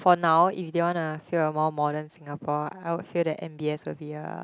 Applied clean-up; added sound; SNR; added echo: none; none; none; none.